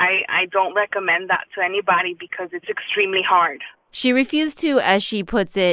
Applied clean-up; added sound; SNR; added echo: none; none; none; none.